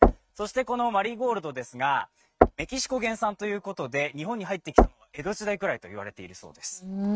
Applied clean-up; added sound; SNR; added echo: neural mask model RNNoise.